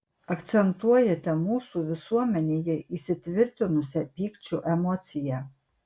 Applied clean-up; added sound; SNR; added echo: none; none; none; none.